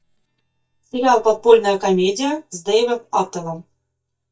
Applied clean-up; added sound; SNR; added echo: neural mask model DeepFilterNet 3.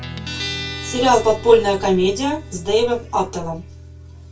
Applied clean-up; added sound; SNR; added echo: none; Guitar; 12 dB; reverberation time 0.2 s.